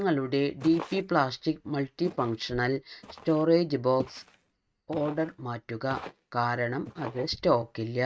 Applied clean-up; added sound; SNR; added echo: neural mask model RNNoise.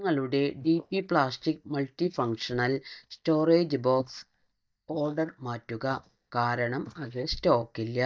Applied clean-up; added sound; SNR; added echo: neural mask model DeepFilterNet 3.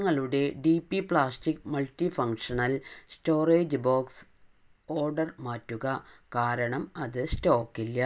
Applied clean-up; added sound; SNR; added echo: none; none; none; none.